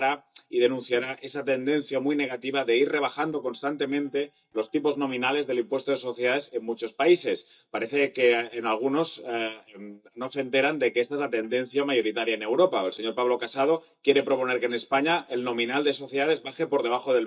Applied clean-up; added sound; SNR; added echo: neural mask model DeepFilterNet 3.